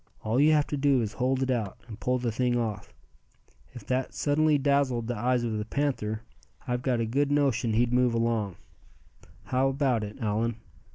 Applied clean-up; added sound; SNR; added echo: none; Wind; 19 dB; none.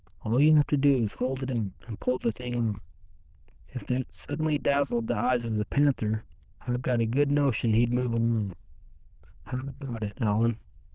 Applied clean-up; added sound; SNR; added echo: neural diffusion model UNIVERSE++.